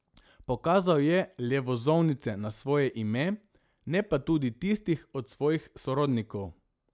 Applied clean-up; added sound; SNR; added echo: none; none; none; none.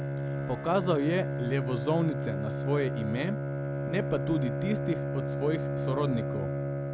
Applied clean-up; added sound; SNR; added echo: none; Bowed string instrument; 0 dB; none.